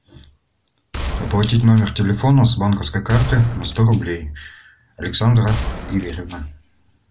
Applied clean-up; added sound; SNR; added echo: none; Gunshot, gunfire; 10 dB; none.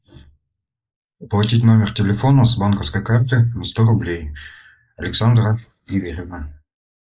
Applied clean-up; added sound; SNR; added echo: neural mask model Resemble Enhance denoiser.